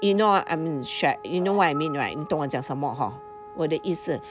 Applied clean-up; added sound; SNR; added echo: none; Animal + Wind instrument, woodwind instrument; 15 dB; none.